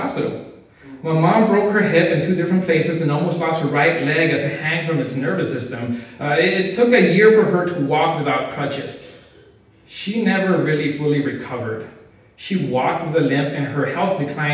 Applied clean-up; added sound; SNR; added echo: none; none; none; reverberation time 0.9 s.